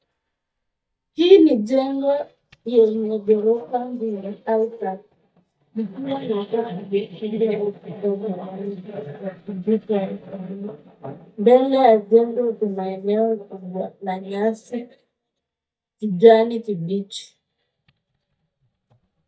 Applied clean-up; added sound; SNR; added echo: neural mask model DeepFilterNet 3.